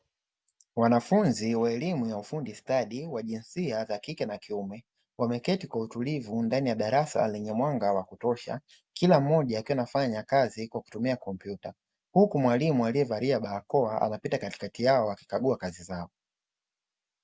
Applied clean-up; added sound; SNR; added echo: none; none; none; none.